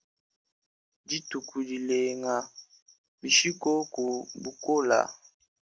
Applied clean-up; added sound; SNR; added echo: none; none; none; none.